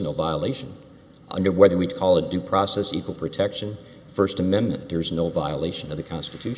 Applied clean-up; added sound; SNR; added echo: none; none; none; none.